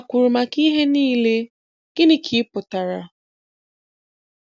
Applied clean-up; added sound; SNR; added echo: none; none; none; none.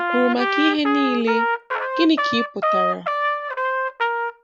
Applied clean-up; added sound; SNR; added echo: none; Trumpet; -1 dB; none.